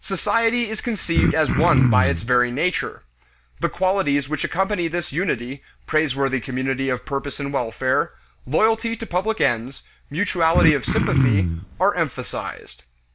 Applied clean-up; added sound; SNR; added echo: none; Cough; -3 dB; none.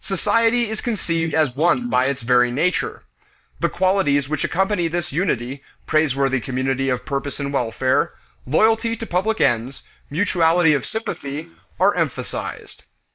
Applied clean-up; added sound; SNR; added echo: neural mask model Resemble Enhance denoiser.